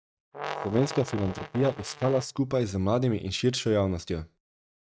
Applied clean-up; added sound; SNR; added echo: neural mask model RNNoise.